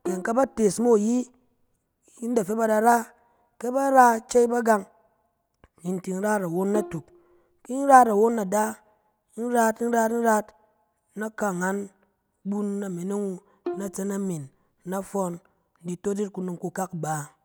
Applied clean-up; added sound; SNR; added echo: none; Bowed string instrument; 15 dB; none.